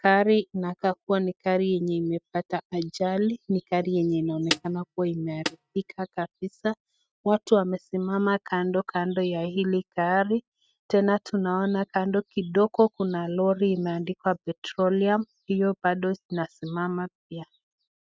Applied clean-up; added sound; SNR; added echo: neural mask model RNNoise.